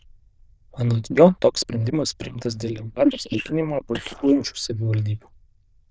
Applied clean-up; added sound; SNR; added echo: neural diffusion model UNIVERSE++.